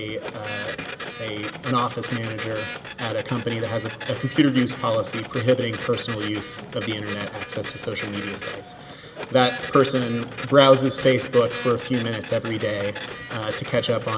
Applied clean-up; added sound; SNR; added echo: none; Printer; 10 dB; none.